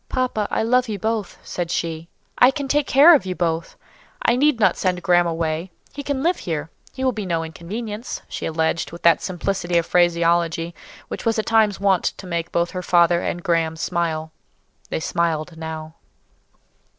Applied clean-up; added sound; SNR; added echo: neural separator model SepFormer DNS4.